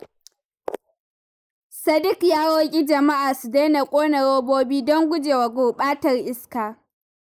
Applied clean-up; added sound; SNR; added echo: neural mask model Resemble Enhance denoiser.